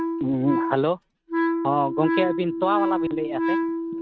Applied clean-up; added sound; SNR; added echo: neural mask model RNNoise.